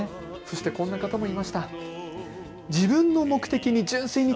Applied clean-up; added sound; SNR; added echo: none; none; none; none.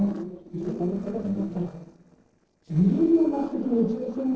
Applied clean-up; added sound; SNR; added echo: neural separator model SepFormer DNS4.